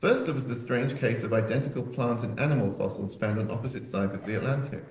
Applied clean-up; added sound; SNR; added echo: neural separator model SepFormer DNS4.